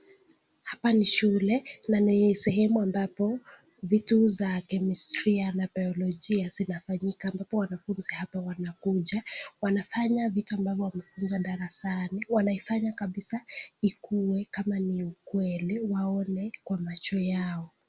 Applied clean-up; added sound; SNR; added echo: none; none; none; none.